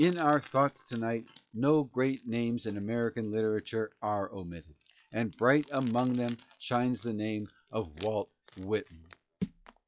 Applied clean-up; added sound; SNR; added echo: classical method log-MMSE.